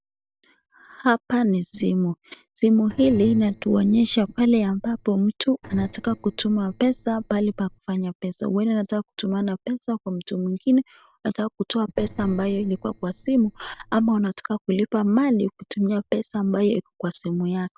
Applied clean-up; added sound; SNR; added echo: neural separator model SepFormer DNS4.